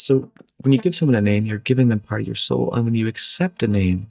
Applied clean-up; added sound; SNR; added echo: neural mask model DeepFilterNet 3.